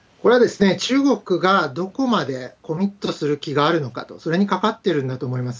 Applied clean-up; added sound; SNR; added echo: none; none; none; none.